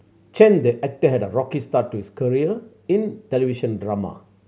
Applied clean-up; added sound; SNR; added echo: none; none; none; none.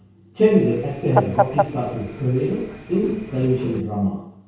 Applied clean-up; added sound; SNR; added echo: none; Fowl; 5 dB; reverberation time 0.6 s.